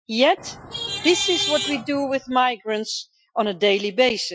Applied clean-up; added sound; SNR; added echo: classical method Wiener filter.